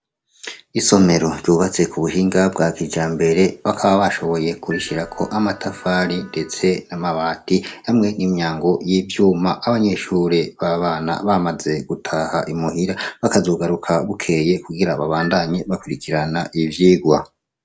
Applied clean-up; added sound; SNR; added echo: none; Wind instrument, woodwind instrument + Marimba, xylophone; 20 dB; none.